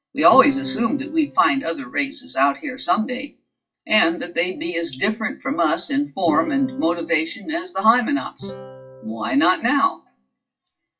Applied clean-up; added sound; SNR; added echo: classical method WPE with log-MMSE.